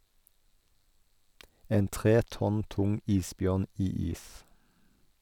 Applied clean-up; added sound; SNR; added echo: none; none; none; none.